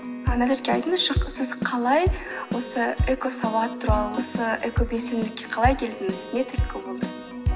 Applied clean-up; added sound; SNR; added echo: none; Keyboard (musical); 3 dB; reverberation time 1.8 s.